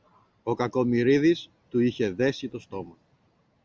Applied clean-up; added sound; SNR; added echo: none; none; none; none.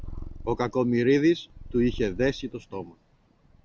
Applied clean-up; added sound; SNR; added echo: none; Purr; 13 dB; none.